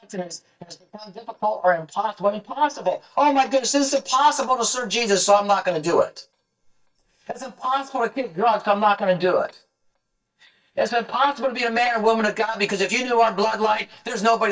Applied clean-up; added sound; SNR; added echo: neural mask model DeepFilterNet 3.